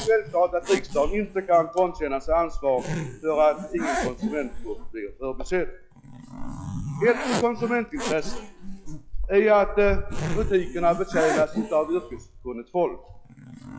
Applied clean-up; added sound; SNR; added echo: classical method log-MMSE.